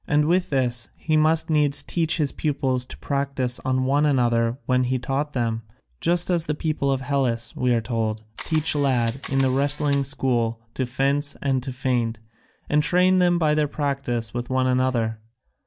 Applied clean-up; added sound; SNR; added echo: none; Camera; 15 dB; none.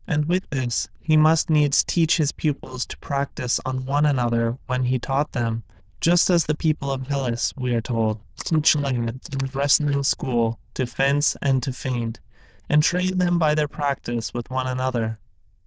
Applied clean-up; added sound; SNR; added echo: neural diffusion model UNIVERSE++.